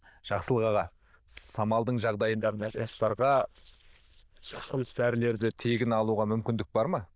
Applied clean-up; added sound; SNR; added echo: neural diffusion model UNIVERSE++.